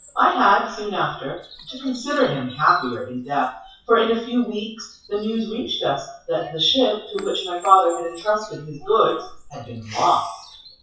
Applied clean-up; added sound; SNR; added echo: classical method WPE with log-MMSE.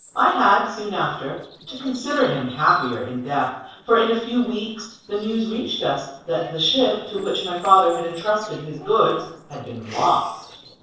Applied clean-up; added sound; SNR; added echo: neural separator model SepFormer DNS4.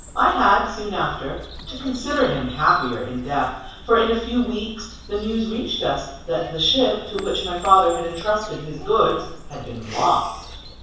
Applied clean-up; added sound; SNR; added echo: none; Bird vocalization, bird call, bird song; 16 dB; reverberation time 0.7 s.